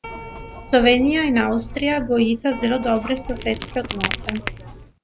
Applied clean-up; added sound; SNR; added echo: none; Crack + Keyboard (musical); 11 dB; none.